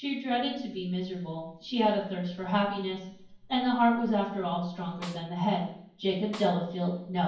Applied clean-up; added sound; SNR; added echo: none; Snare drum; 19 dB; reverberation time 0.9 s.